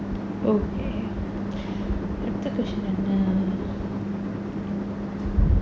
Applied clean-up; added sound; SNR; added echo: none; none; none; none.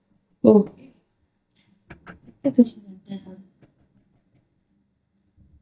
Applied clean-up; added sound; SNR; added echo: neural mask model DeepFilterNet 3.